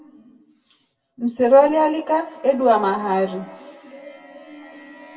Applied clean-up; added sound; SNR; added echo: none; none; none; reverberation time 0.2 s.